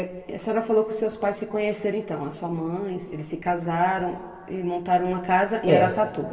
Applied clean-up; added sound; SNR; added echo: none; none; none; reverberation time 2.0 s.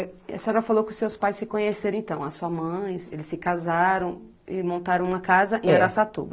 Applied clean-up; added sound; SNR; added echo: none; none; none; none.